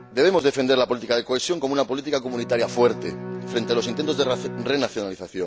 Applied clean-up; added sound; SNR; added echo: none; Bowed string instrument; 13 dB; none.